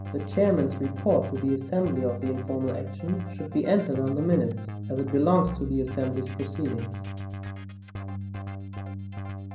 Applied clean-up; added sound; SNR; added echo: none; Keyboard (musical); 7 dB; reverberation time 0.6 s.